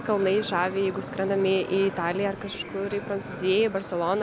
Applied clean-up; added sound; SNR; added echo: none; Motorcycle; 13 dB; none.